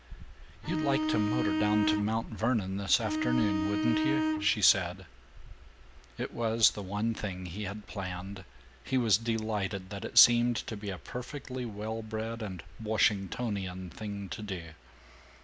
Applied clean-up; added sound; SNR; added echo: none; Bowed string instrument; -1 dB; none.